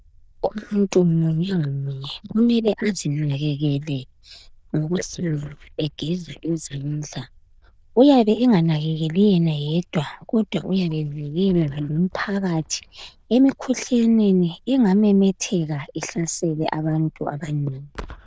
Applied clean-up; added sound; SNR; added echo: neural diffusion model UNIVERSE++.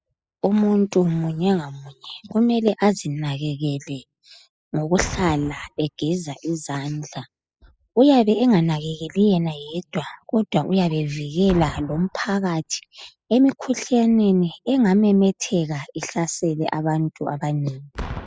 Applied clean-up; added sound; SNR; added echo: classical method spectral subtraction.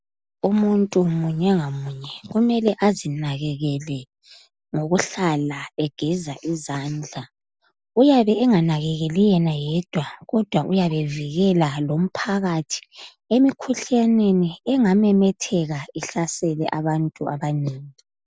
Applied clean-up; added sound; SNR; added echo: none; none; none; none.